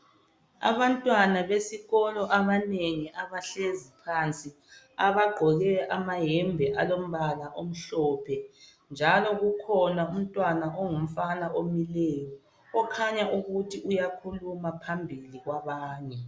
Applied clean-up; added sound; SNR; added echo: none; none; none; none.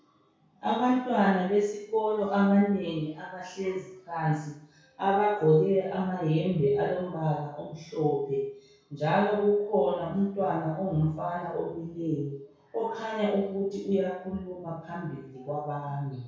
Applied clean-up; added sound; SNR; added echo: none; none; none; reverberation time 0.6 s.